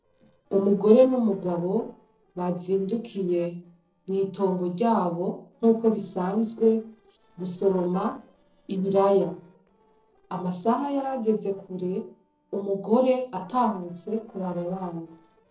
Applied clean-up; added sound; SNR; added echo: neural separator model SepFormer DNS4.